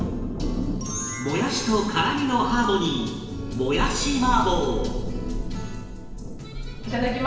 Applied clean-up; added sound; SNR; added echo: none; Thunder; 5 dB; reverberation time 1.2 s.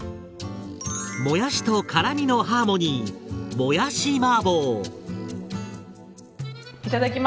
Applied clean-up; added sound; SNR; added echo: none; none; none; none.